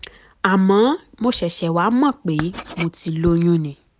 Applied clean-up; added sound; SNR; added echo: none; Writing; 15 dB; none.